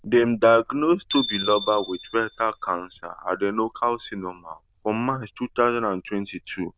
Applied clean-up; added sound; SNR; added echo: neural diffusion model UNIVERSE++.